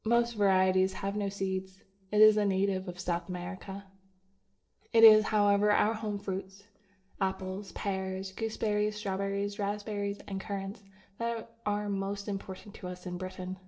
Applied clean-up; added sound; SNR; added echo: neural separator model SepFormer DNS4.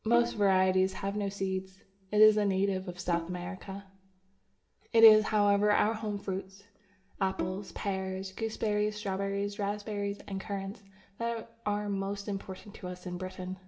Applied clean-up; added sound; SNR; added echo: none; Bowed string instrument; 13 dB; reverberation time 0.5 s.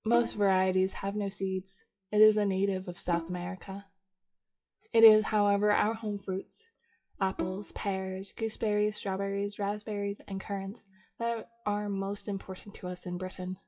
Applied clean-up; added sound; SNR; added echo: classical method WPE with log-MMSE.